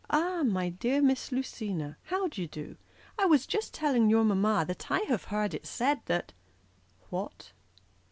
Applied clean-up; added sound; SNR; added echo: none; none; none; none.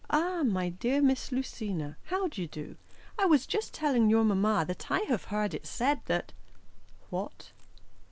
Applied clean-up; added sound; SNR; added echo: none; Crackle; 12 dB; none.